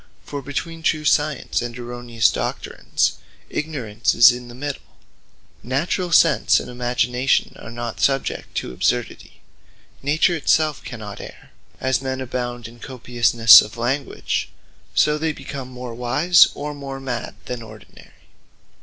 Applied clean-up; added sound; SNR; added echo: none; none; none; none.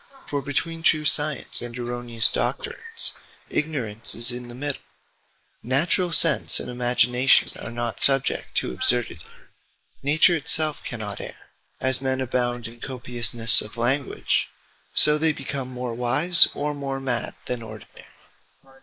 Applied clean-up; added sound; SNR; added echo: neural mask model Resemble Enhance denoiser.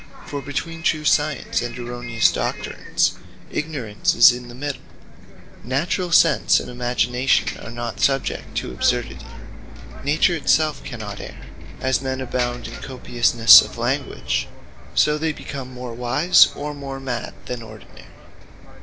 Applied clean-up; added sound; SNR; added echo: none; Bus; 13 dB; none.